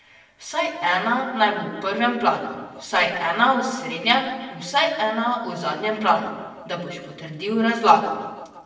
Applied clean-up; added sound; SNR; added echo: none; none; none; reverberation time 1.1 s.